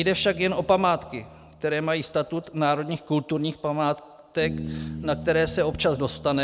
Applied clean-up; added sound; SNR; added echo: none; Bass guitar; 14 dB; none.